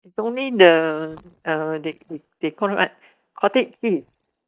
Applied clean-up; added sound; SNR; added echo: neural mask model DeepFilterNet 3.